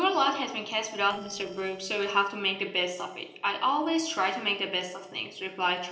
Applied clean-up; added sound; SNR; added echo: neural separator model SepFormer DNS4.